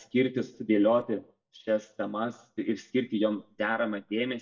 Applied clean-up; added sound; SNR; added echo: neural mask model DeepFilterNet 3.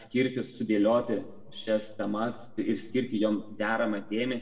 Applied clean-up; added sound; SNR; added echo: neural separator model SepFormer DNS4.